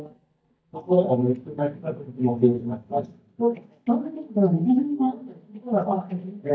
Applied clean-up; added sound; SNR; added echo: neural mask model DeepFilterNet 3.